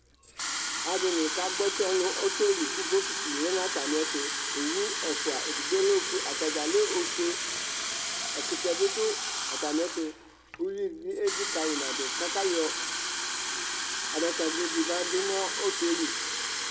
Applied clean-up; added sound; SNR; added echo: none; Fill (with liquid) / Water tap, faucet; 1 dB; reverberation time 0.8 s.